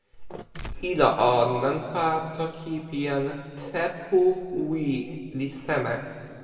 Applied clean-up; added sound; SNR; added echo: none; Mechanisms; 16 dB; reverberation time 2.2 s.